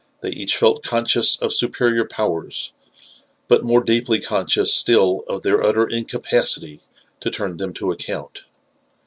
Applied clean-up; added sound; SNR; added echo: none; none; none; none.